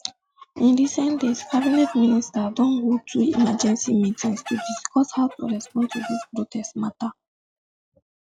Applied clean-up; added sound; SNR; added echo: classical method log-MMSE.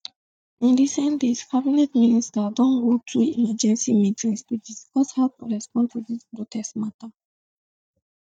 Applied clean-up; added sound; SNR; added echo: neural mask model DeepFilterNet 3.